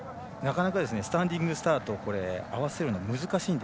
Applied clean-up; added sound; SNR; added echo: none; none; none; none.